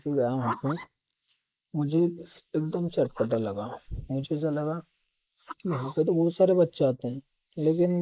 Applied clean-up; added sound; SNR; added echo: neural mask model Resemble Enhance denoiser.